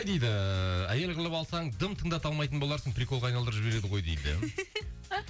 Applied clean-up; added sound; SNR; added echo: none; none; none; none.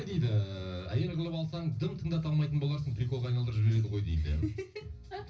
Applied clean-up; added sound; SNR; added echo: none; none; none; reverberation time 0.4 s.